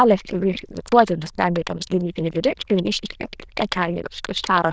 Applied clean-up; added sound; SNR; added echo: neural diffusion model UNIVERSE++.